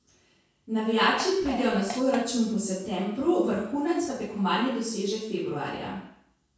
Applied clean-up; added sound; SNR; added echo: none; Fart; 11 dB; reverberation time 0.6 s.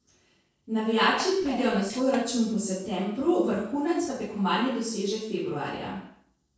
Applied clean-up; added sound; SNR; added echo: neural separator model SepFormer DNS4.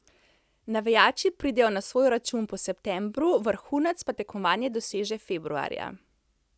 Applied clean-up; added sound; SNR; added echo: none; none; none; none.